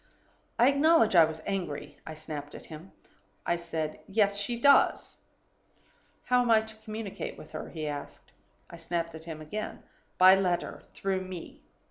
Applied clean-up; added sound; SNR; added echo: none; none; none; none.